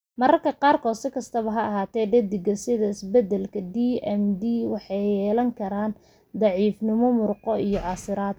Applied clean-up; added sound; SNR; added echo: none; none; none; none.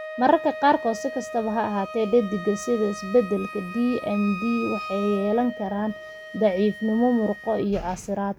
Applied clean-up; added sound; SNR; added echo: none; Wind instrument, woodwind instrument; 13 dB; none.